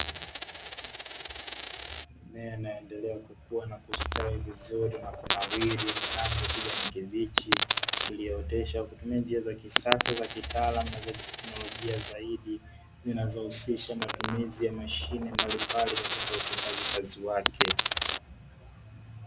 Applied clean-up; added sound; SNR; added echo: none; Coin (dropping); 1 dB; none.